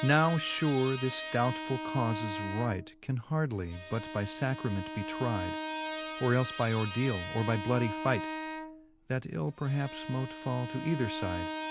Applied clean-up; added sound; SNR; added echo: none; Bowed string instrument; 8 dB; none.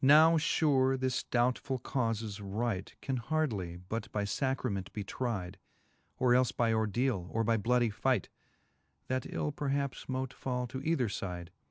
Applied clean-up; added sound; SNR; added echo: none; none; none; none.